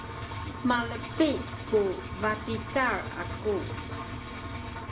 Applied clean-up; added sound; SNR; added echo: none; Engine; 6 dB; reverberation time 0.4 s.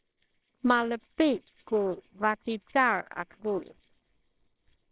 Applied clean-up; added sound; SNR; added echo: neural separator model SepFormer WHAMR!.